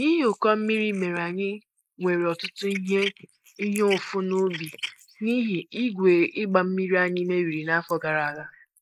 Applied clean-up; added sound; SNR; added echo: neural mask model Resemble Enhance denoiser.